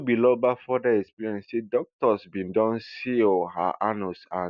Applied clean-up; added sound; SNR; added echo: none; none; none; none.